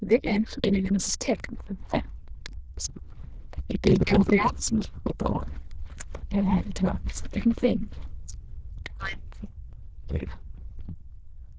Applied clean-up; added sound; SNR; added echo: neural diffusion model UNIVERSE++.